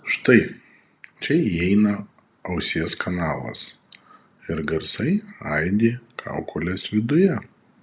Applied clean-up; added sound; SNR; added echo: none; none; none; none.